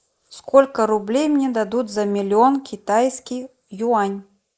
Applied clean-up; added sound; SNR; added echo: neural mask model Resemble Enhance denoiser.